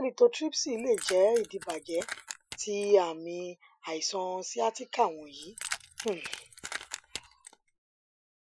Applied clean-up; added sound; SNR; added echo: classical method Wiener filter.